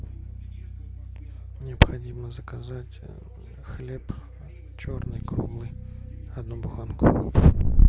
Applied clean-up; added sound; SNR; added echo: none; Bass guitar; 13 dB; none.